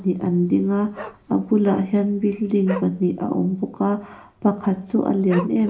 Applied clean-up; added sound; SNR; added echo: none; Dog; 18 dB; reverberation time 0.4 s.